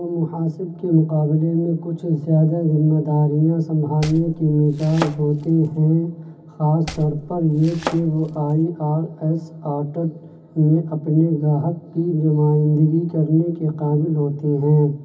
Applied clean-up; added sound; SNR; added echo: none; Domestic sounds, home sounds; 14 dB; reverberation time 0.4 s.